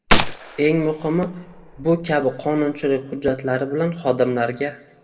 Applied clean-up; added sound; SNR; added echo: none; Gunshot, gunfire; 2 dB; reverberation time 0.8 s.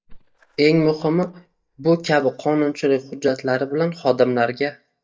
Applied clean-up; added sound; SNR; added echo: neural mask model DeepFilterNet 3.